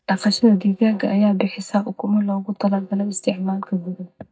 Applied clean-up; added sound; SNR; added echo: neural mask model DeepFilterNet 3.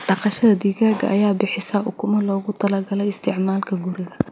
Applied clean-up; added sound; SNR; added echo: none; none; none; none.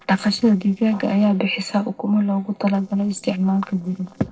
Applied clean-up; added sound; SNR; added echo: neural separator model SepFormer DNS4.